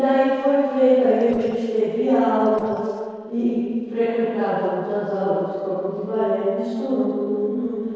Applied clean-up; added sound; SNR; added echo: neural separator model SepFormer DNS4.